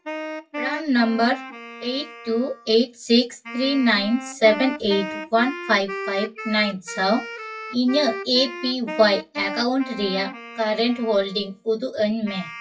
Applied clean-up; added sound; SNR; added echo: classical method WPE with log-MMSE.